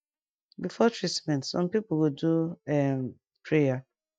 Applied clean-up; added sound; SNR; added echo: neural mask model DeepFilterNet 3.